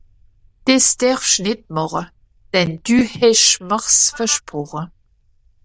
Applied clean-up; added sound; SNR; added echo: neural diffusion model UNIVERSE++.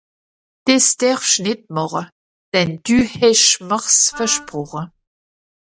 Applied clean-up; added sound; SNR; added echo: none; Wind instrument, woodwind instrument; 17 dB; none.